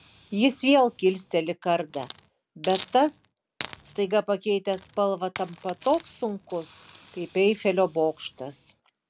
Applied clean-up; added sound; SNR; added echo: none; Hiss; 17 dB; none.